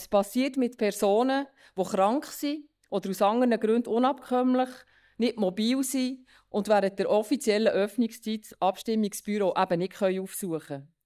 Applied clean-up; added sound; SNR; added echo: neural mask model DeepFilterNet 3.